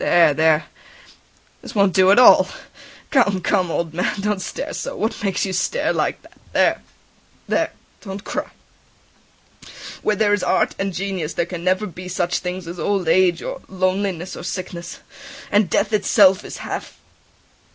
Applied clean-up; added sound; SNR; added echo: none; none; none; none.